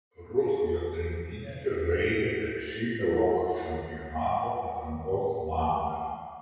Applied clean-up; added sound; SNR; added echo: none; none; none; reverberation time 1.9 s.